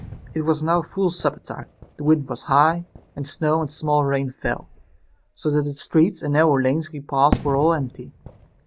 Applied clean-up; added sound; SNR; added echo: none; Fireworks; 14 dB; none.